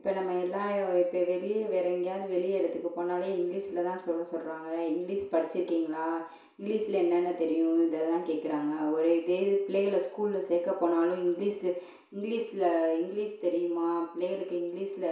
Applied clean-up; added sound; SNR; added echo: none; none; none; reverberation time 0.6 s.